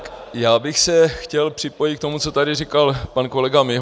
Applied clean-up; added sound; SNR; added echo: none; none; none; none.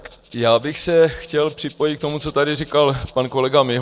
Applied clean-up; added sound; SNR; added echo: neural separator model SepFormer DNS4.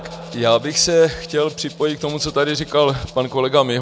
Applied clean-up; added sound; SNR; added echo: none; Rattle (instrument) + Wind instrument, woodwind instrument; 20 dB; none.